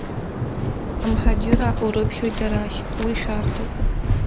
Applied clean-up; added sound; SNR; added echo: none; Waves, surf; -5 dB; none.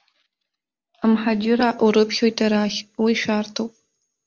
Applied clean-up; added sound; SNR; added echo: none; none; none; none.